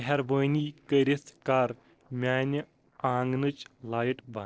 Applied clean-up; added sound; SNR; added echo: neural separator model SepFormer DNS4.